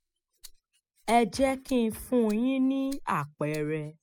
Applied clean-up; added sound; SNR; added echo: classical method spectral subtraction.